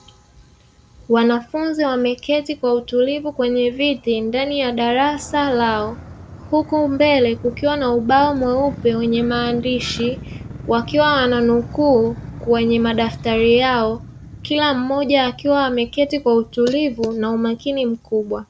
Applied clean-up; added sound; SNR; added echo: none; Motorcycle; 17 dB; none.